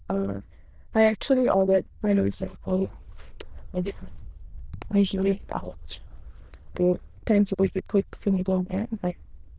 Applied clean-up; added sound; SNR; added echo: neural diffusion model UNIVERSE++.